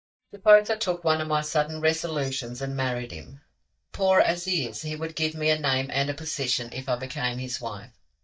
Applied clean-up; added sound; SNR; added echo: neural mask model DeepFilterNet 3.